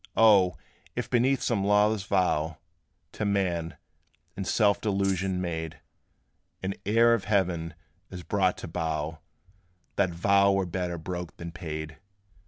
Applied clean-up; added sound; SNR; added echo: none; Rattle (instrument); 14 dB; none.